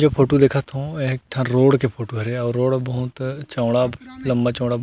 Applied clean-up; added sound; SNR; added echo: none; none; none; none.